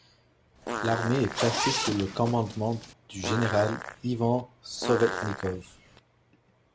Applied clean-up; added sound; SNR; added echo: none; Zipper (clothing) + Fart; 5 dB; none.